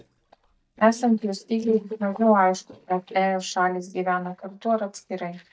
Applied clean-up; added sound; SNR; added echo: neural mask model DeepFilterNet 3.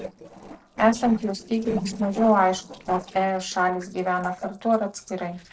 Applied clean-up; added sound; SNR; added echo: neural separator model SepFormer DNS4.